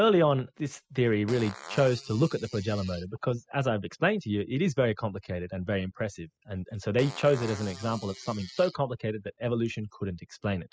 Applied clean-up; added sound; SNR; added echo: classical method spectral subtraction.